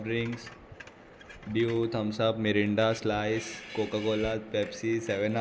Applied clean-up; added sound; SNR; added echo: none; Screech; 19 dB; none.